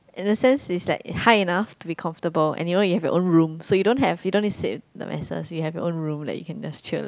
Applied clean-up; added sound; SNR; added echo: none; none; none; none.